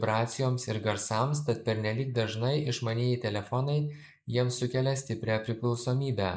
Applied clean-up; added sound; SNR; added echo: neural mask model Resemble Enhance denoiser.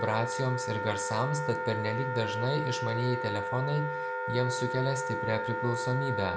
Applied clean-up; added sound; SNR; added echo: none; Wind instrument, woodwind instrument; 2 dB; none.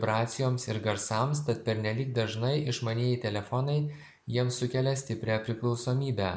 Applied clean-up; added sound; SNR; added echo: none; none; none; none.